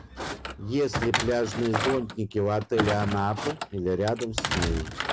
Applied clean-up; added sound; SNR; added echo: none; Thump, thud; 4 dB; none.